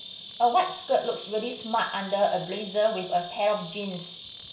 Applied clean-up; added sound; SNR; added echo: none; Insect; 14 dB; reverberation time 0.2 s.